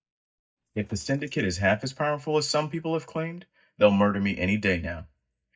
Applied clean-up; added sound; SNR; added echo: neural mask model DeepFilterNet 3.